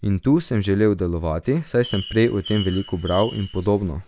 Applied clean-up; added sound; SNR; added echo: none; Bird; 16 dB; none.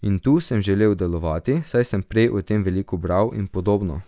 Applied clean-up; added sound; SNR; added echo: none; none; none; none.